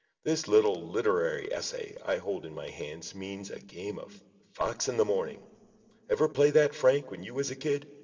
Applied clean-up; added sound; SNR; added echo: none; none; none; reverberation time 1.7 s.